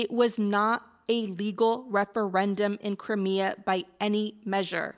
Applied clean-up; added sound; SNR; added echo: none; none; none; none.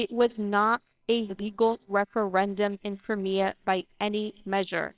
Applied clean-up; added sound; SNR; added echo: neural separator model SepFormer WHAMR!.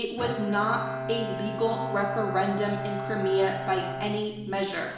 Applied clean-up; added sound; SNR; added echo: none; Bowed string instrument; 5 dB; reverberation time 0.9 s.